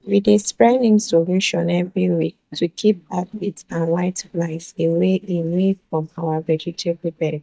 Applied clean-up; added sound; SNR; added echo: neural mask model DeepFilterNet 3.